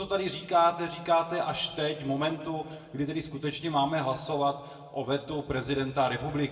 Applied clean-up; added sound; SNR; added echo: none; none; none; reverberation time 1.3 s.